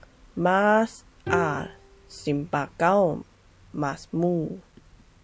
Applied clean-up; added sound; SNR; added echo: none; Bowed string instrument; 10 dB; none.